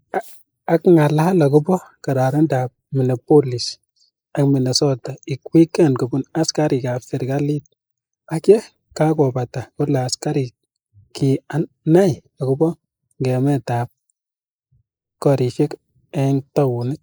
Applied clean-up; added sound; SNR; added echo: neural mask model Resemble Enhance denoiser.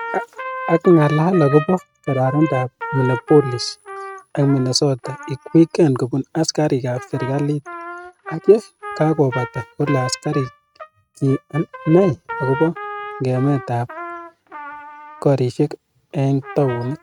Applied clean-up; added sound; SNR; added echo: neural mask model RNNoise.